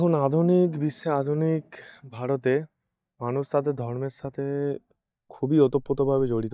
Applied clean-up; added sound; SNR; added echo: neural mask model DeepFilterNet 3.